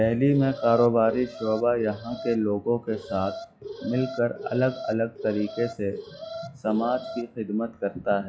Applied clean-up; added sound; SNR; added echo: classical method WPE with log-MMSE.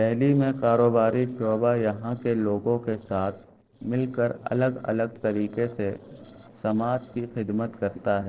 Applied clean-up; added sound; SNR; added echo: neural separator model SepFormer DNS4.